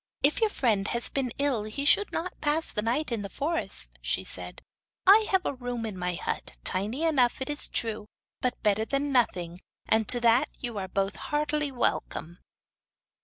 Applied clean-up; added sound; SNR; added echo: none; none; none; none.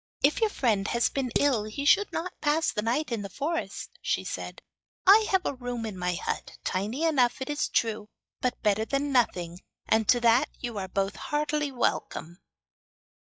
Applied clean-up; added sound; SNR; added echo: classical method log-MMSE.